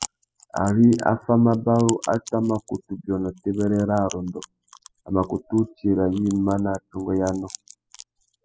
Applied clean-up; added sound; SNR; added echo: classical method spectral subtraction.